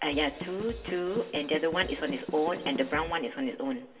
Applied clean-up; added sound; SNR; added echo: none; Drum kit; 11 dB; reverberation time 1.8 s.